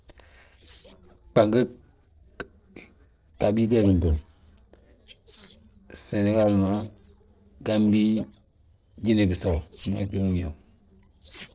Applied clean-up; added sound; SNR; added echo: neural separator model SepFormer DNS4.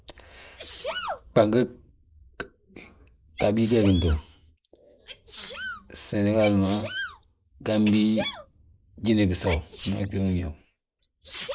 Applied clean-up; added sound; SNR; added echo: neural mask model Resemble Enhance denoiser.